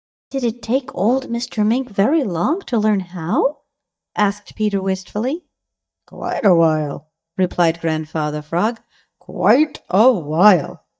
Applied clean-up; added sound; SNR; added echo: neural mask model DeepFilterNet 3.